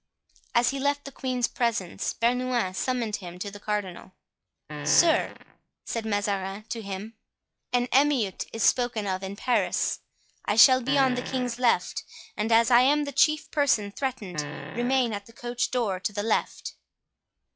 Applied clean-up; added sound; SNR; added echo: classical method log-MMSE.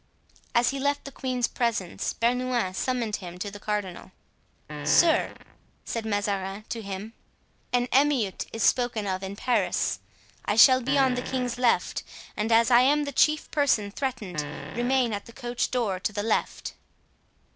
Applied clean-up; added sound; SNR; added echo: none; Fart; 10 dB; none.